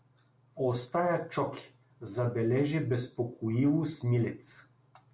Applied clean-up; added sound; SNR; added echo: none; none; none; none.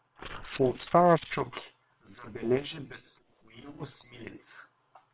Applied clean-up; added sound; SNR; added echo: neural separator model SepFormer WHAM!.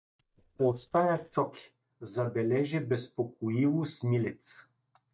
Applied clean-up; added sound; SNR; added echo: neural mask model DeepFilterNet 3.